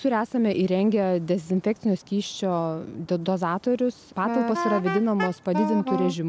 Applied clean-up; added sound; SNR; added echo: none; Wind instrument, woodwind instrument; 4 dB; none.